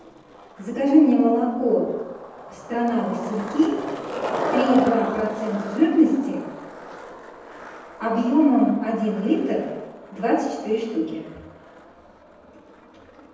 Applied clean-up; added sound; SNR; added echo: none; Skateboard; 10 dB; reverberation time 1.1 s.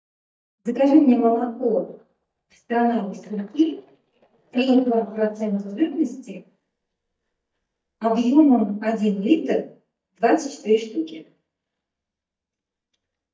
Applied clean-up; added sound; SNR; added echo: neural mask model DeepFilterNet 3.